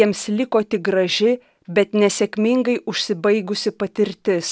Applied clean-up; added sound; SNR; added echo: none; none; none; none.